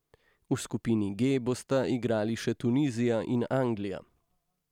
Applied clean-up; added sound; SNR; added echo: none; none; none; none.